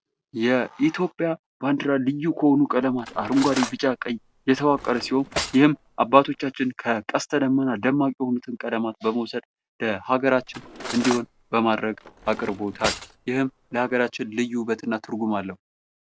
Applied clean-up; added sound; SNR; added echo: none; Cutlery, silverware; 12 dB; none.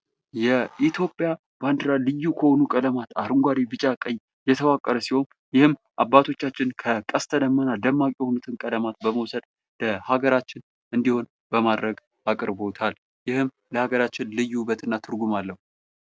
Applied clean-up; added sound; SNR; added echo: none; none; none; none.